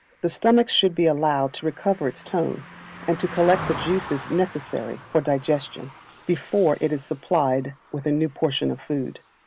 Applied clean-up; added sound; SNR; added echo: none; Car passing by; 16 dB; none.